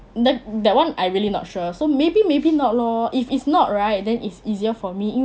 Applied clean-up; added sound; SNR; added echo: none; none; none; none.